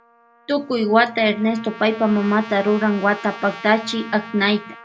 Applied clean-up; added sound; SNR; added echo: none; Trumpet; 18 dB; none.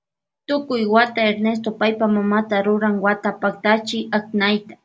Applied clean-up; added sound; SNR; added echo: none; none; none; none.